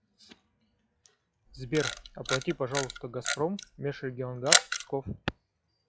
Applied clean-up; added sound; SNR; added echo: classical method log-MMSE.